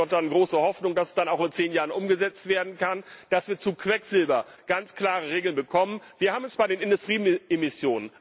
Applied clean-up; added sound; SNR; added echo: none; none; none; none.